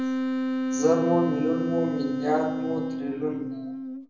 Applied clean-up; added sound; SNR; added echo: none; Wind instrument, woodwind instrument; 1 dB; reverberation time 0.7 s.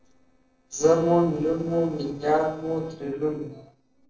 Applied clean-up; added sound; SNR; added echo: neural separator model SepFormer DNS4.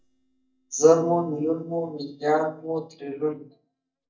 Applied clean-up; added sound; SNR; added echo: neural mask model DeepFilterNet 3.